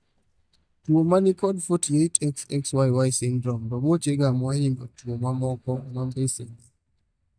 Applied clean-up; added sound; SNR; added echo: neural mask model DeepFilterNet 3.